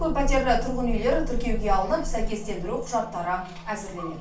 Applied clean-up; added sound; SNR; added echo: none; Wind instrument, woodwind instrument; 17 dB; reverberation time 0.3 s.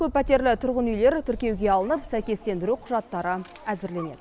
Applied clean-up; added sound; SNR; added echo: none; none; none; none.